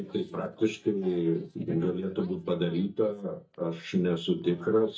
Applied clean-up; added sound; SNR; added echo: neural mask model DeepFilterNet 3.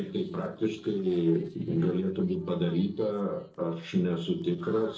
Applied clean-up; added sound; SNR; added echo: neural separator model SepFormer DNS4.